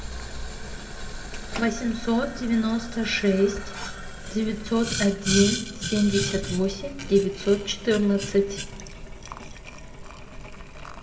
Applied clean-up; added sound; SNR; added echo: none; Boiling; 8 dB; reverberation time 0.8 s.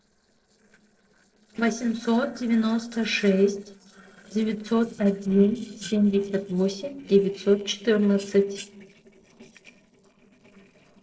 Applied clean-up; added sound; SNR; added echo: neural separator model SepFormer DNS4.